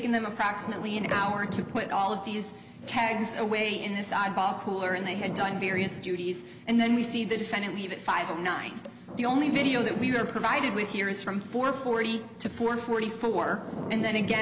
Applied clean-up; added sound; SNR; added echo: none; Thunder / Rain; 12 dB; none.